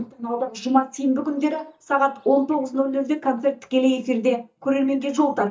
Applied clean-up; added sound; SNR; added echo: neural mask model DeepFilterNet 3.